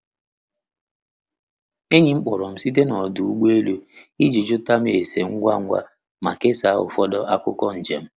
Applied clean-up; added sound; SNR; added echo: none; none; none; none.